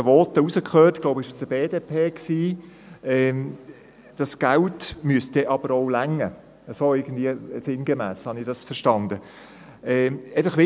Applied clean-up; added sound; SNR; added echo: none; none; none; none.